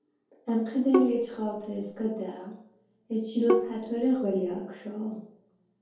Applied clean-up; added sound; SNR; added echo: none; Bowed string instrument; 2 dB; reverberation time 2.3 s.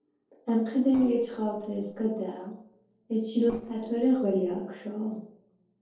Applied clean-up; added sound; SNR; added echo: neural separator model SepFormer DNS4.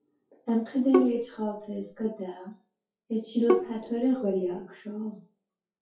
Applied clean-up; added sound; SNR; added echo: classical method WPE with log-MMSE.